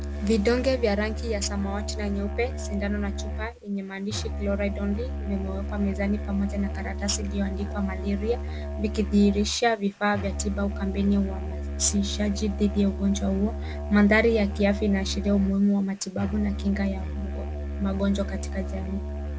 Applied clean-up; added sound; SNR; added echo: none; Musical instrument; 5 dB; none.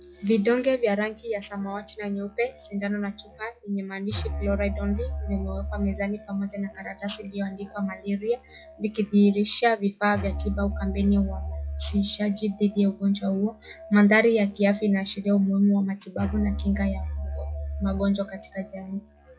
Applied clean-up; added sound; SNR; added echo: classical method log-MMSE.